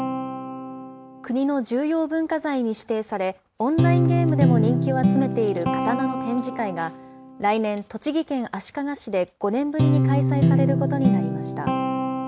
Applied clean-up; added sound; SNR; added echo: none; Guitar; -2 dB; none.